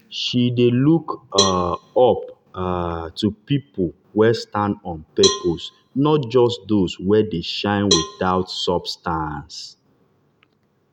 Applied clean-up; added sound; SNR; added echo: none; Cowbell; 7 dB; none.